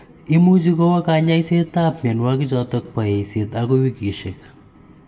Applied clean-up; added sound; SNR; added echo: none; none; none; reverberation time 0.6 s.